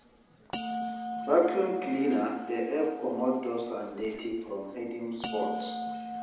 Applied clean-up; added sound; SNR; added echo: none; Bell; 7 dB; reverberation time 0.9 s.